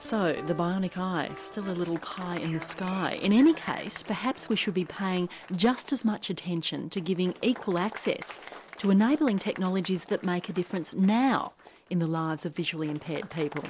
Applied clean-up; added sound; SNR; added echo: none; Bird + Applause; 19 dB; none.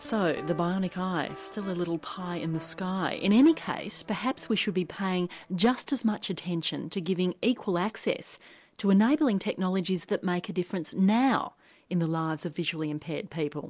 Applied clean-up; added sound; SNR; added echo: none; none; none; none.